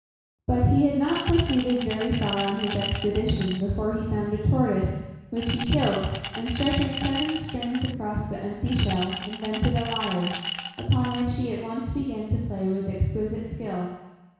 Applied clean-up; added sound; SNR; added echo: none; Glass; 9 dB; reverberation time 1.1 s.